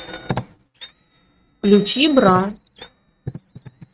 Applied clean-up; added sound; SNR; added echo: neural mask model RNNoise.